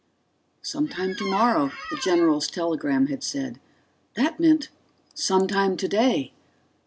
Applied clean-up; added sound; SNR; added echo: none; Squeak; 12 dB; none.